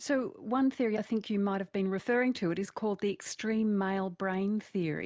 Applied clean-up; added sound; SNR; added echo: none; none; none; none.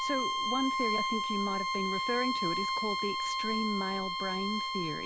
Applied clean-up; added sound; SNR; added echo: none; Bowed string instrument; -3 dB; none.